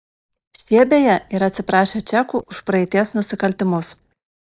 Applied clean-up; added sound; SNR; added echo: neural mask model DeepFilterNet 3.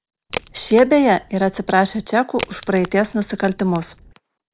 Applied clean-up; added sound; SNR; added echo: none; Crack; 16 dB; none.